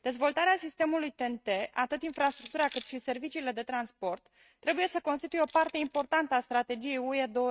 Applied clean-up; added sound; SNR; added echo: neural mask model RNNoise.